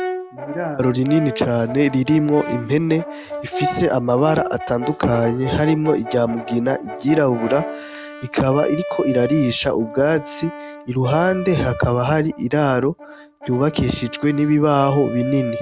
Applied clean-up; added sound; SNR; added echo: none; Brass instrument; 11 dB; none.